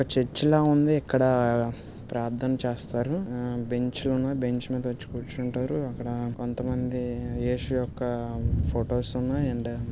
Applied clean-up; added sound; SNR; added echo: none; Thunder / Rain; 9 dB; none.